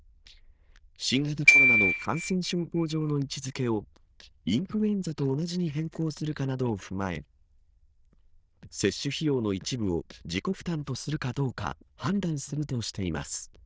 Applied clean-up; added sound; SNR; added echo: neural diffusion model UNIVERSE++.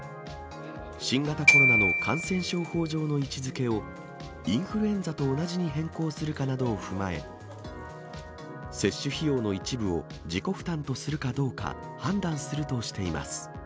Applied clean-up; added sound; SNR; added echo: none; Glockenspiel; -3 dB; none.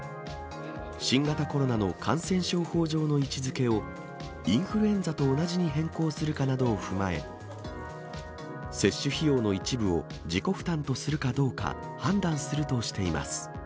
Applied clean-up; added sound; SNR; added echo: none; none; none; none.